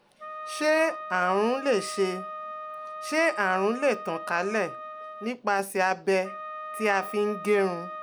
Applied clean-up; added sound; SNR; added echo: none; Wind instrument, woodwind instrument; 11 dB; none.